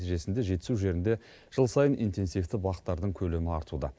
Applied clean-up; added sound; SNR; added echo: neural mask model Resemble Enhance denoiser.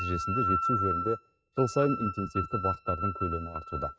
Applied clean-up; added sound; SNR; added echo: neural mask model RNNoise.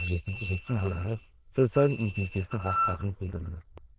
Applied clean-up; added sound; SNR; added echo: neural diffusion model UNIVERSE++.